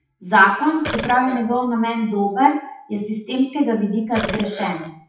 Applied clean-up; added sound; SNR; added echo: classical method WPE with log-MMSE.